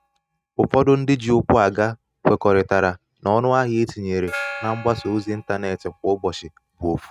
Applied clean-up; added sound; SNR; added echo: neural mask model RNNoise.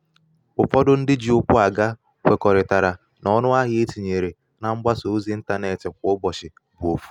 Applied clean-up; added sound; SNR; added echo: none; none; none; none.